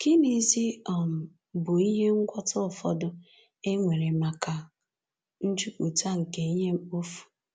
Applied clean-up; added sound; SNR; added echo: none; none; none; none.